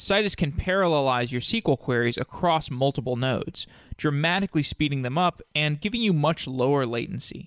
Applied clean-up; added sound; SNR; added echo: neural mask model Resemble Enhance denoiser.